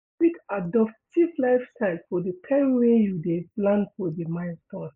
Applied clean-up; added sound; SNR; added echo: neural mask model Resemble Enhance denoiser.